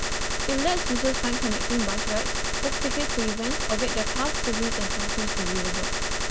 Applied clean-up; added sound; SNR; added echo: none; Gunshot, gunfire; -4 dB; none.